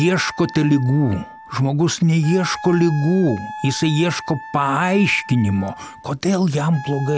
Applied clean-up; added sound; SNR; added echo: none; Wind instrument, woodwind instrument; 17 dB; none.